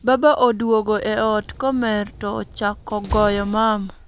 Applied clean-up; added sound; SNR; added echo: none; Slam; 16 dB; none.